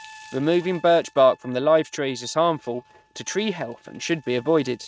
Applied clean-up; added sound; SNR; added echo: neural mask model RNNoise.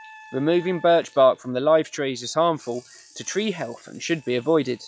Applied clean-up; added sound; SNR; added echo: classical method log-MMSE.